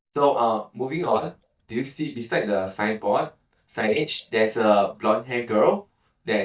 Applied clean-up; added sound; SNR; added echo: neural mask model DeepFilterNet 3.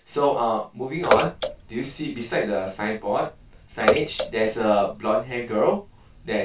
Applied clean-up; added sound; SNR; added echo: none; Bathtub (filling or washing) / Water / Splash, splatter; 4 dB; reverberation time 0.2 s.